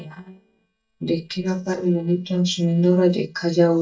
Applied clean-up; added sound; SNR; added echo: neural mask model DeepFilterNet 3.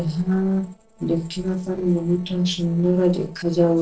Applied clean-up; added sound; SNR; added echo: neural separator model SepFormer DNS4.